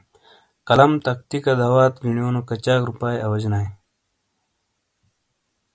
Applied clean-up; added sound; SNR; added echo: none; none; none; none.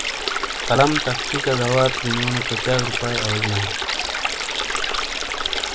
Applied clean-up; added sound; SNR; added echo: none; Stream; 0 dB; none.